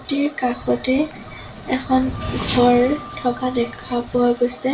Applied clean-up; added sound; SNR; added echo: none; Sliding door; 5 dB; reverberation time 0.2 s.